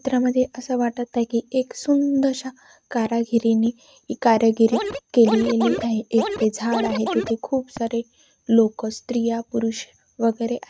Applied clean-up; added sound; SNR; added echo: neural mask model RNNoise.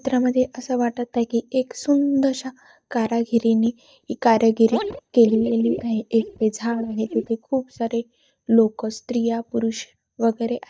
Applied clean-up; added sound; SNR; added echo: neural mask model DeepFilterNet 3.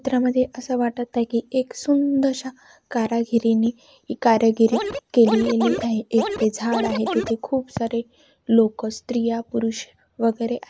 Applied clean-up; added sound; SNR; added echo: neural mask model Resemble Enhance denoiser.